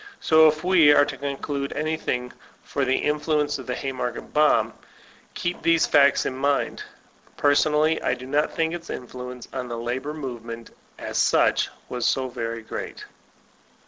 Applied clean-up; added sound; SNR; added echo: none; none; none; none.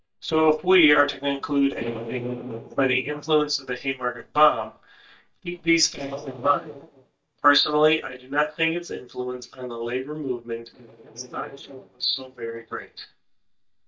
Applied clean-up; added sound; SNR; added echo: neural mask model DeepFilterNet 3.